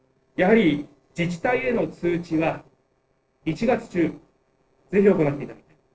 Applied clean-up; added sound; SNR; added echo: neural separator model SepFormer DNS4.